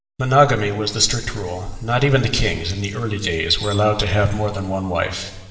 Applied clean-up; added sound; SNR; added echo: none; Tools; 18 dB; reverberation time 2.5 s.